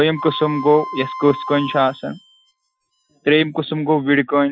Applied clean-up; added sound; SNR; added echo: classical method Wiener filter.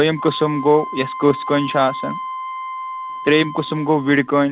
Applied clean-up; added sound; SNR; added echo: none; Wind instrument, woodwind instrument; 10 dB; none.